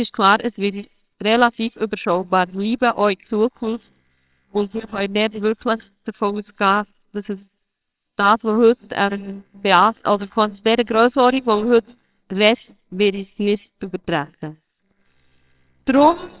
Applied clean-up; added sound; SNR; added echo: neural separator model SepFormer WHAMR!.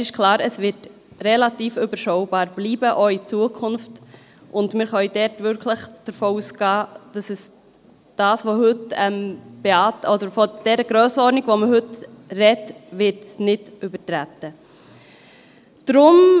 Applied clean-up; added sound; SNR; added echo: none; none; none; none.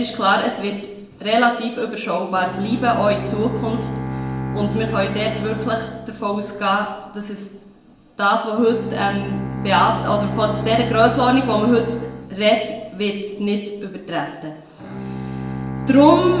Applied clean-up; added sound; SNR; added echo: none; Bowed string instrument; 9 dB; reverberation time 0.8 s.